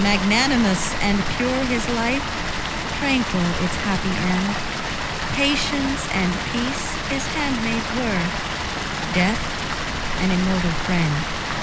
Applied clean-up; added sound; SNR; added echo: none; Water; 1 dB; none.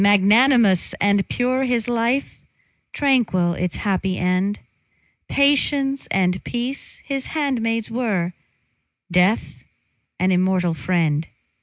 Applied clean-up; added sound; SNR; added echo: none; none; none; none.